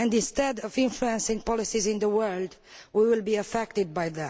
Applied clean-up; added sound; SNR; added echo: none; none; none; none.